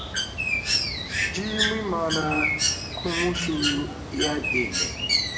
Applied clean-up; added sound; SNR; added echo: none; Bird; -3 dB; reverberation time 1.1 s.